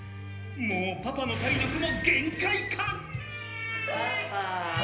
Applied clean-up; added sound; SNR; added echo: none; none; none; reverberation time 0.8 s.